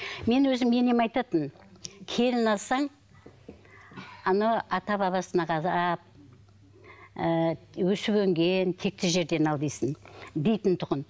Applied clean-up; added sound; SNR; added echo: none; none; none; none.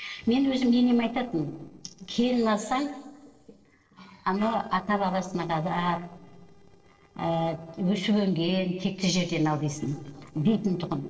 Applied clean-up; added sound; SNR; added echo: neural separator model SepFormer DNS4.